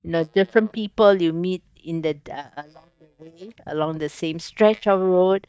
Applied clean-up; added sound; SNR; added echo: neural mask model DeepFilterNet 3.